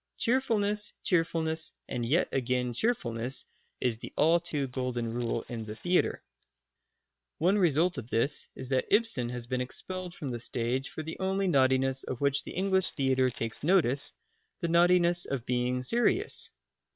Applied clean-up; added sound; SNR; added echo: neural separator model SepFormer WHAM!.